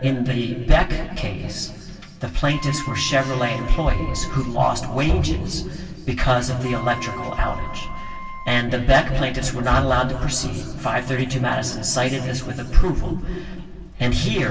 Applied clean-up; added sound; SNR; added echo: none; Wind instrument, woodwind instrument; 15 dB; reverberation time 2.5 s.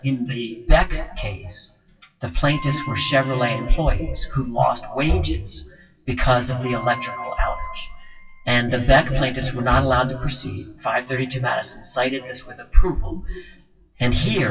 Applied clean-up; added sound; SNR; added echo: classical method WPE with log-MMSE.